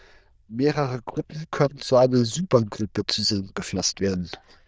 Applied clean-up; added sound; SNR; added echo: neural diffusion model UNIVERSE++.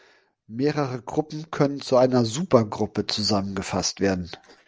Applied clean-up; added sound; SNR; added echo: none; none; none; none.